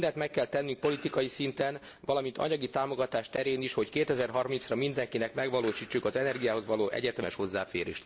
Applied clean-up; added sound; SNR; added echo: none; none; none; none.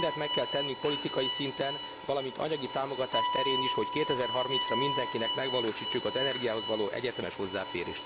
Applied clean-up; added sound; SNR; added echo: none; Bowed string instrument; 2 dB; none.